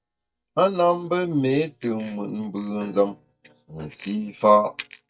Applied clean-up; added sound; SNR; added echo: neural mask model DeepFilterNet 3.